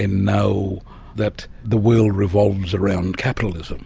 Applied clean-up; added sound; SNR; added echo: none; none; none; none.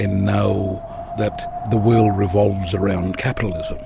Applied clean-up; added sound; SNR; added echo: none; Wind; 9 dB; none.